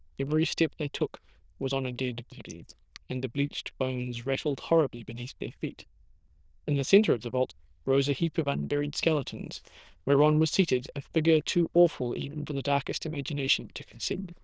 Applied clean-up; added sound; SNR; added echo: neural diffusion model UNIVERSE++.